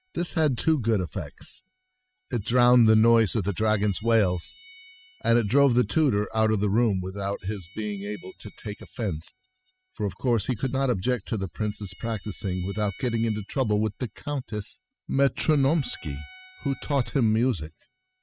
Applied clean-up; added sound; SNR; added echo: classical method spectral subtraction.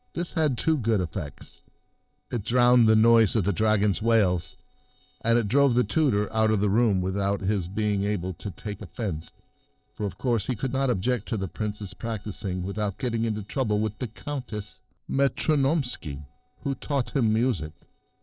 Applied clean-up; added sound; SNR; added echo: neural separator model SepFormer DNS4.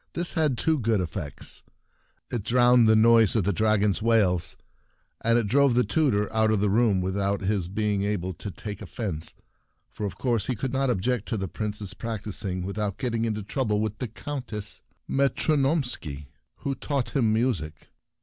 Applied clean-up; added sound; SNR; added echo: none; none; none; none.